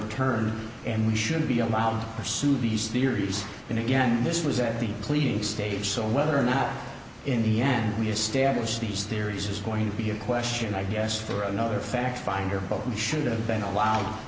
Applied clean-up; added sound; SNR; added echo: none; none; none; none.